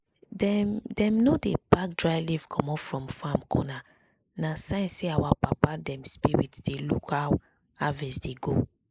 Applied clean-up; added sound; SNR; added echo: neural mask model Resemble Enhance denoiser.